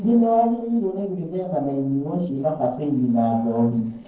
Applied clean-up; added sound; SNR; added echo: neural separator model SepFormer DNS4.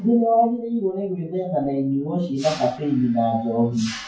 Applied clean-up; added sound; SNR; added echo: classical method WPE with log-MMSE.